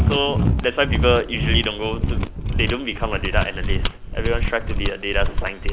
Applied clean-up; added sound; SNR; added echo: none; Mechanisms; -3 dB; none.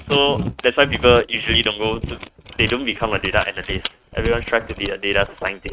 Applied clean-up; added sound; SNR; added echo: neural mask model RNNoise.